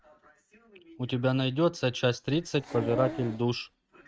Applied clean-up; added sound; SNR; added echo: neural mask model RNNoise.